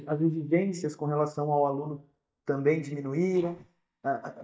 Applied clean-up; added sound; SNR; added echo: neural mask model DeepFilterNet 3.